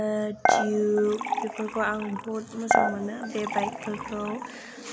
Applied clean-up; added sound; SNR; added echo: none; Dishes, pots, and pans / Chink, clink; 0 dB; none.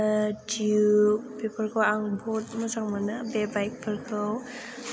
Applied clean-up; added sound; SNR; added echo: none; none; none; none.